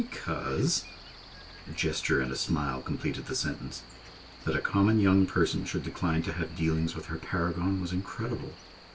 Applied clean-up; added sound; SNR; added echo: none; Cricket; 19 dB; reverberation time 0.1 s.